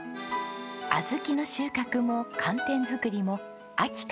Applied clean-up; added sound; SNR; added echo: none; Accordion; 10 dB; none.